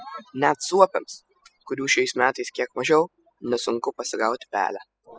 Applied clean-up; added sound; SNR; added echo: classical method spectral subtraction.